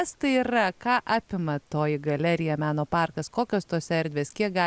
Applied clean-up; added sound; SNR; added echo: none; none; none; none.